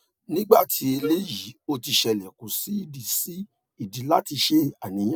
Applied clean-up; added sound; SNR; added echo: none; Wind instrument, woodwind instrument; 9 dB; none.